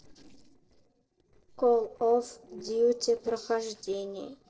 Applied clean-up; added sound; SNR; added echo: neural separator model SepFormer DNS4.